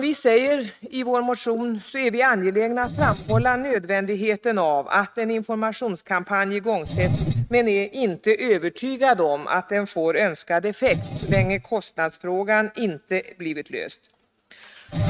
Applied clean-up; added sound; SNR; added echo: neural mask model RNNoise.